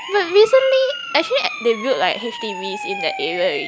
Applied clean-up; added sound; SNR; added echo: none; Siren; 11 dB; none.